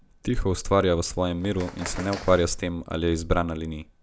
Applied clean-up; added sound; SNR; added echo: none; Bird; 16 dB; none.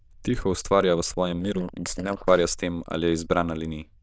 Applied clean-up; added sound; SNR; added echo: neural diffusion model UNIVERSE++.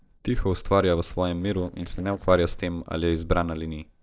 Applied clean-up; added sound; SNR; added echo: neural separator model SepFormer DNS4.